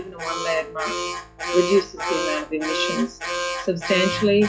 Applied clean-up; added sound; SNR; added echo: classical method log-MMSE.